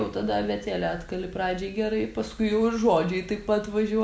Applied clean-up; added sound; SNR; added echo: none; none; none; none.